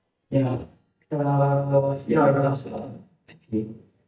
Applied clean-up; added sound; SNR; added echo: neural mask model DeepFilterNet 3.